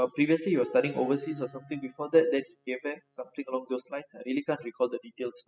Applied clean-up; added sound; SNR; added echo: classical method spectral subtraction.